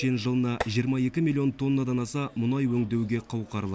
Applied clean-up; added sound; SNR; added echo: none; Tap; 11 dB; none.